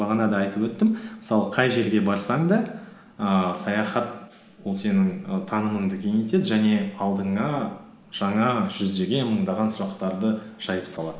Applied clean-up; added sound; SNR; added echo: neural mask model Resemble Enhance denoiser.